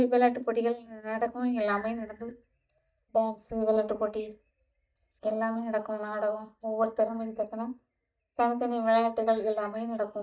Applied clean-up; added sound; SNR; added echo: neural mask model DeepFilterNet 3.